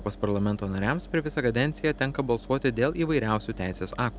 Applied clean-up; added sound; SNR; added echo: none; Engine; 16 dB; none.